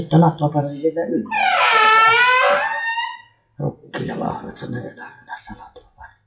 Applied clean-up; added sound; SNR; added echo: classical method WPE with log-MMSE.